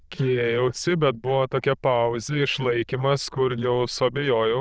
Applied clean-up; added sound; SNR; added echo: neural diffusion model UNIVERSE++.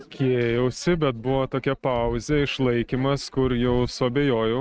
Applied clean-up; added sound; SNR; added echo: neural mask model RNNoise.